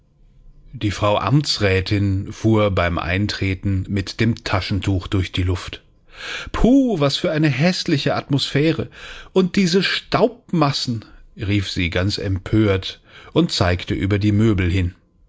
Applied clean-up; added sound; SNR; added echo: none; none; none; none.